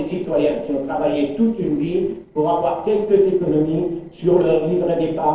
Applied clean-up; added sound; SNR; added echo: neural separator model SepFormer DNS4.